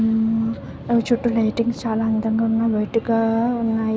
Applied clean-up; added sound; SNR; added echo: none; none; none; none.